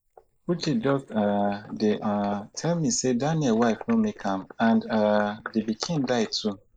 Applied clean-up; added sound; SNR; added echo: neural mask model Resemble Enhance denoiser.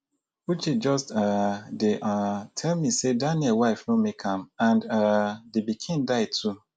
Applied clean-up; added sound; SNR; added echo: none; none; none; none.